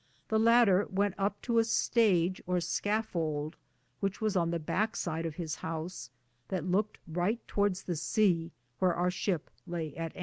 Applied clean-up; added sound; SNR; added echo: none; none; none; none.